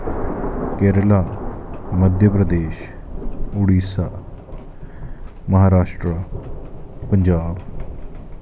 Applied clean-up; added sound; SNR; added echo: none; Thunder; 7 dB; none.